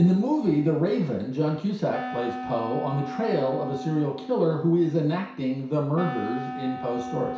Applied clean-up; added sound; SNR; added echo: none; Wind instrument, woodwind instrument; 11 dB; reverberation time 0.6 s.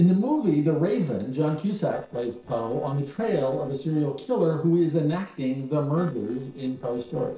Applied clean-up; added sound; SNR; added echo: neural separator model SepFormer DNS4.